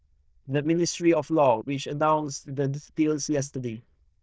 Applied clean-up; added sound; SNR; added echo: neural diffusion model UNIVERSE++.